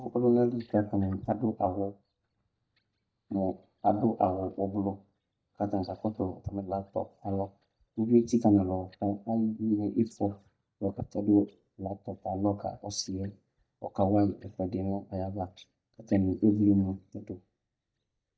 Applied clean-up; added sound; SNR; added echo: neural mask model DeepFilterNet 3.